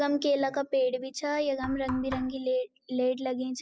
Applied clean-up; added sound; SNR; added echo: classical method spectral subtraction.